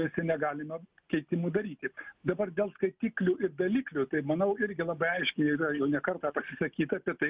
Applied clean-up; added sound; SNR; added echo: none; none; none; none.